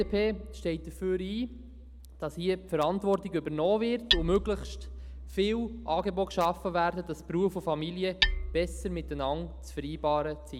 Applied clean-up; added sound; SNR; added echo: none; Hammer; 7 dB; none.